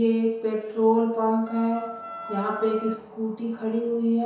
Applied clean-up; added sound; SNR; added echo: none; Wind instrument, woodwind instrument; 13 dB; reverberation time 0.7 s.